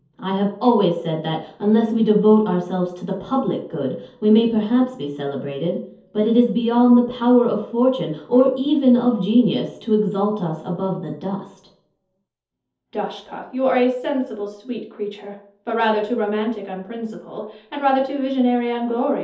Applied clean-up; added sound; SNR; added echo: none; none; none; reverberation time 0.5 s.